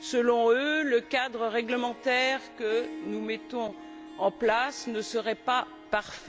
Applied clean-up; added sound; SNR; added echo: none; Harp; 17 dB; none.